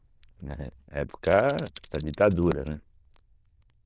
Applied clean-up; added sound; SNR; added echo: neural diffusion model UNIVERSE++.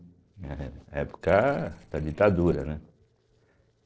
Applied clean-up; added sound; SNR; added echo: neural separator model SepFormer DNS4.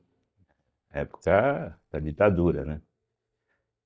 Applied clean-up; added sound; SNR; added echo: neural mask model DeepFilterNet 3.